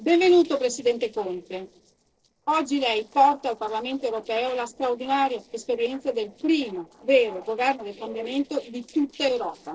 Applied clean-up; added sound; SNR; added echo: neural separator model SepFormer DNS4.